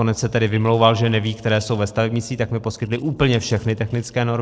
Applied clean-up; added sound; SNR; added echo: neural separator model SepFormer DNS4.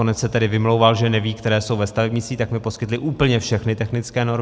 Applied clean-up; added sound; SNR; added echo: none; none; none; none.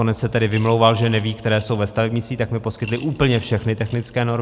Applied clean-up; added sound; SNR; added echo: none; Coin (dropping) / Glass; 17 dB; none.